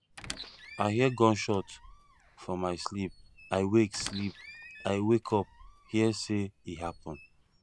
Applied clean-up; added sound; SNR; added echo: none; Squeak; 18 dB; none.